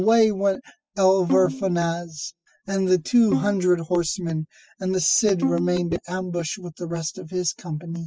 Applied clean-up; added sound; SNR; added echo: classical method spectral subtraction.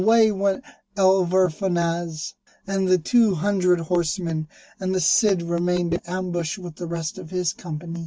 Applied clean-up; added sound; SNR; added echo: none; none; none; none.